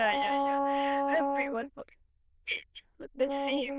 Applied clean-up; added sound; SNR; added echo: neural diffusion model UNIVERSE++.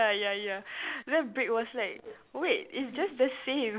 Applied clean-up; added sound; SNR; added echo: none; none; none; none.